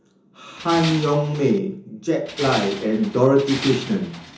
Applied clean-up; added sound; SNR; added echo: none; Tools; 11 dB; reverberation time 0.6 s.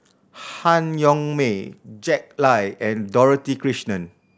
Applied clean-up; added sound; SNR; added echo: none; none; none; none.